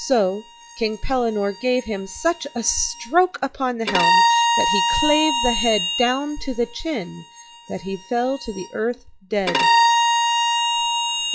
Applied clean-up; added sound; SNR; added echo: classical method log-MMSE.